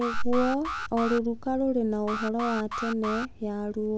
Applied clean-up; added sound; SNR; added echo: none; Alarm; 9 dB; none.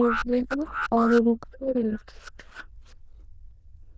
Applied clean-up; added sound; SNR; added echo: neural diffusion model UNIVERSE++.